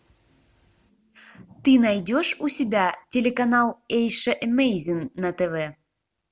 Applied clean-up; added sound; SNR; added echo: none; none; none; none.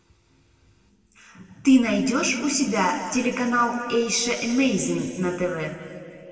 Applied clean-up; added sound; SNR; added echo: none; none; none; reverberation time 2.3 s.